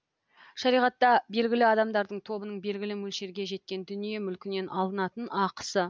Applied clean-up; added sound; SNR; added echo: none; none; none; none.